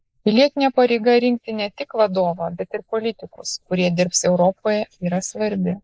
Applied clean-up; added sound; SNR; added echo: neural mask model Resemble Enhance denoiser.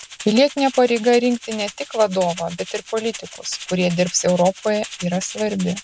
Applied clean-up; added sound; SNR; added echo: none; Rattle (instrument); 15 dB; none.